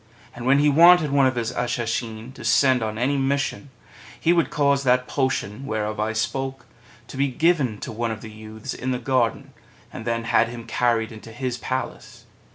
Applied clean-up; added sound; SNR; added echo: none; none; none; none.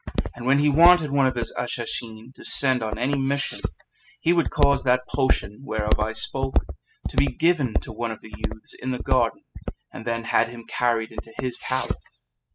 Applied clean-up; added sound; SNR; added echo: classical method spectral subtraction.